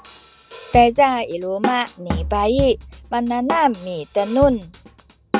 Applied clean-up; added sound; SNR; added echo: none; Drum kit; 9 dB; none.